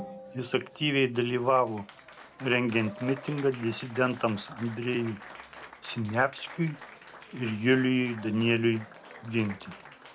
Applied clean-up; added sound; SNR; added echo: none; Applause; 17 dB; none.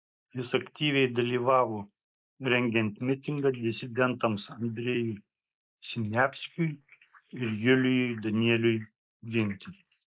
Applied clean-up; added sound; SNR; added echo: neural mask model Resemble Enhance denoiser.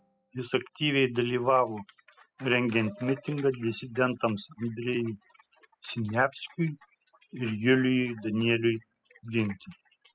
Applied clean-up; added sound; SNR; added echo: classical method spectral subtraction.